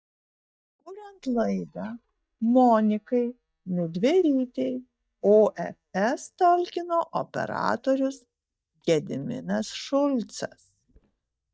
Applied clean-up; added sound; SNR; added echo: neural mask model DeepFilterNet 3.